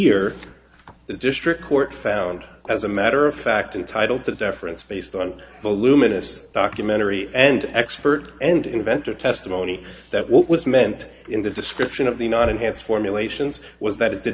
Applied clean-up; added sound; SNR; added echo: none; none; none; none.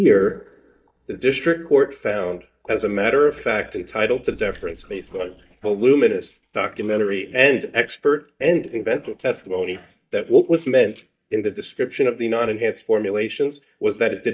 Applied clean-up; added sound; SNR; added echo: neural mask model DeepFilterNet 3.